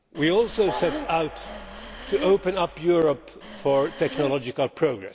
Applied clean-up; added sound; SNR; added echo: none; Breathing + Train; 12 dB; none.